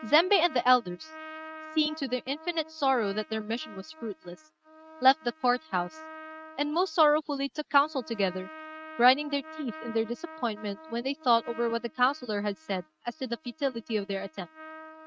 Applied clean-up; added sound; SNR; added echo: neural mask model RNNoise.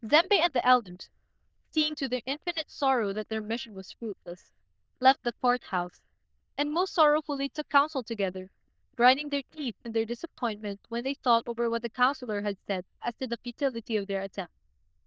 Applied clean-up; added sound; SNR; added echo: neural diffusion model UNIVERSE++.